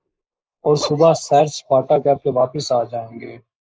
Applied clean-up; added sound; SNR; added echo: neural mask model Resemble Enhance denoiser.